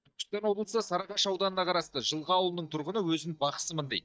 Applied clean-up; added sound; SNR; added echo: neural mask model DeepFilterNet 3.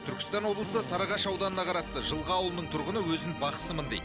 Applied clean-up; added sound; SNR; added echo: none; Drill; 12 dB; none.